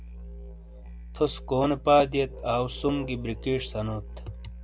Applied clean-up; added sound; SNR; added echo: none; Musical instrument; 12 dB; none.